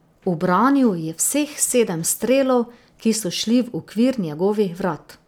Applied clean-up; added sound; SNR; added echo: none; none; none; none.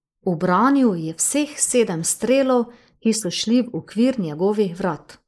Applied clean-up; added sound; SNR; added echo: neural mask model Resemble Enhance denoiser.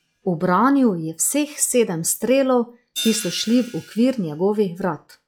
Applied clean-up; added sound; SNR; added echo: classical method log-MMSE.